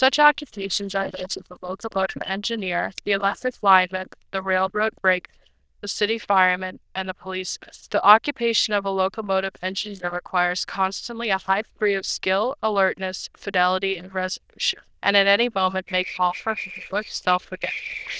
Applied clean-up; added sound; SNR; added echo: neural diffusion model UNIVERSE++.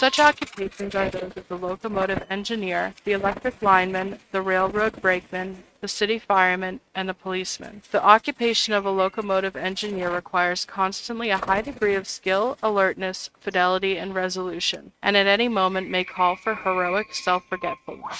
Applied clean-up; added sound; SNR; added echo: neural mask model RNNoise.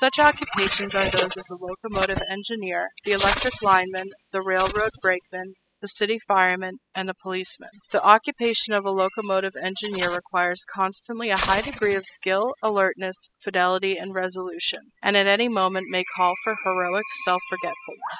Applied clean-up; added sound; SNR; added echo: classical method spectral subtraction.